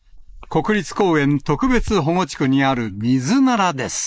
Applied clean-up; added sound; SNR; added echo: neural mask model Resemble Enhance denoiser.